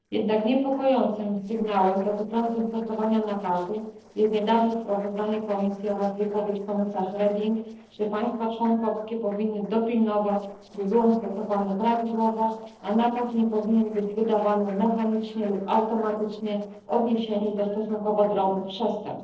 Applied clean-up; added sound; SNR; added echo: neural separator model SepFormer DNS4.